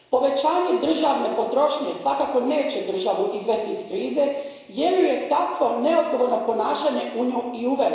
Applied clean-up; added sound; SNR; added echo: none; none; none; reverberation time 1.0 s.